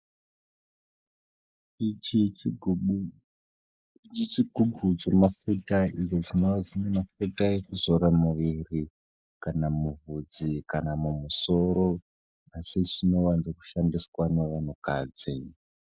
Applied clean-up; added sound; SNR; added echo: neural mask model Resemble Enhance denoiser.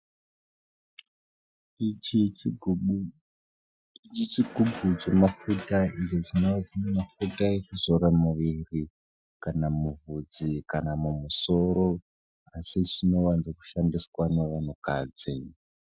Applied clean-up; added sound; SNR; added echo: classical method Wiener filter.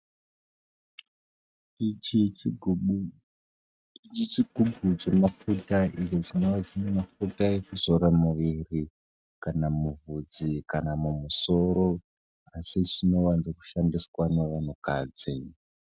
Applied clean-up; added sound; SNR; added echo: neural mask model RNNoise.